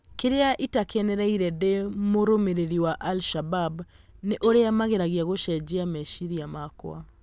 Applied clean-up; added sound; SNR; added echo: none; Cowbell; 17 dB; none.